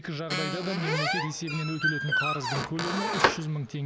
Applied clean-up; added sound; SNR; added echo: none; Squeak; -3 dB; none.